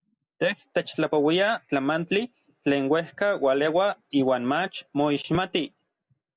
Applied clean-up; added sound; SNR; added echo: none; none; none; none.